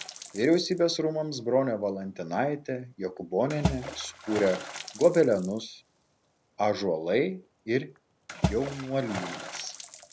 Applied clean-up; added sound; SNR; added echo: none; Water / Splash, splatter; 10 dB; none.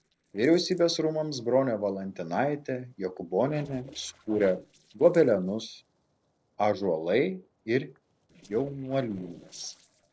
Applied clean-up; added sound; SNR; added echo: neural separator model SepFormer DNS4.